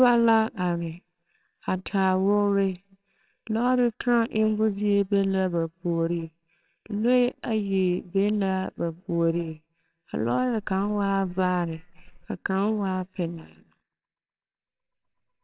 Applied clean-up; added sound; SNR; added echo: neural separator model SepFormer WHAMR!.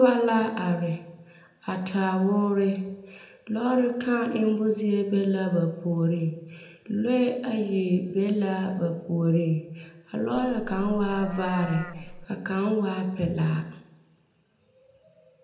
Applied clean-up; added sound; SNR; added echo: none; Livestock, farm animals, working animals; 13 dB; reverberation time 0.7 s.